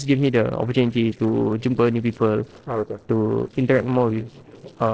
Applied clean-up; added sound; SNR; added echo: neural separator model SepFormer DNS4.